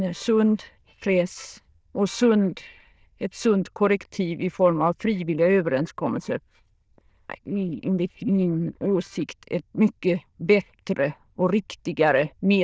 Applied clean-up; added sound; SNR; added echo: neural diffusion model UNIVERSE++.